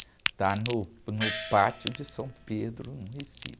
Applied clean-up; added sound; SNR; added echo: none; Crack + Gong; 5 dB; none.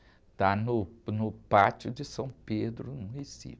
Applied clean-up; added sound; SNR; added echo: none; none; none; none.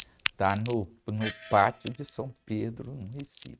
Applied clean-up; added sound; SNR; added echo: neural mask model RNNoise.